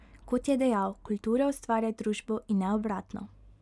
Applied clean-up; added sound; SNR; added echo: none; none; none; none.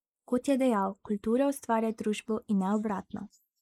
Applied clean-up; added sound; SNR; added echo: neural mask model Resemble Enhance denoiser.